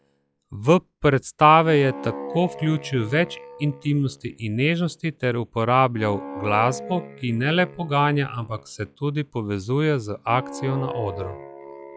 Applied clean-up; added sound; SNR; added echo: classical method log-MMSE.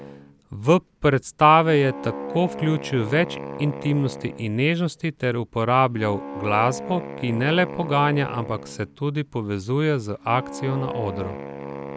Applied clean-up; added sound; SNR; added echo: none; Wind instrument, woodwind instrument; 12 dB; none.